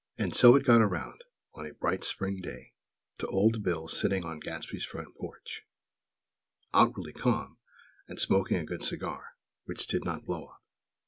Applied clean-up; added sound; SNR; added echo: none; none; none; none.